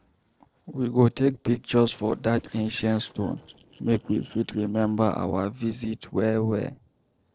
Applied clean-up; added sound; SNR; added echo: neural separator model SepFormer DNS4.